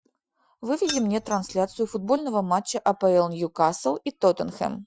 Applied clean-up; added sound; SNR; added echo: classical method Wiener filter.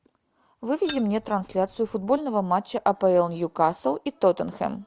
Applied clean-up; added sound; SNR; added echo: none; Keys jangling; 13 dB; none.